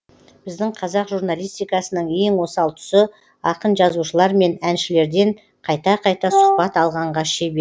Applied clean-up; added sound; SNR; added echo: none; Wind instrument, woodwind instrument; -2 dB; none.